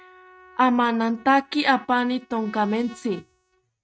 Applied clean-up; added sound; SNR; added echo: neural mask model RNNoise.